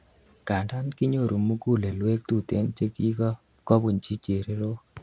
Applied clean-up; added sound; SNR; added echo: none; none; none; none.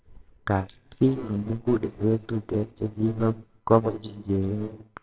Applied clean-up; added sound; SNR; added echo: neural separator model SepFormer WHAMR!.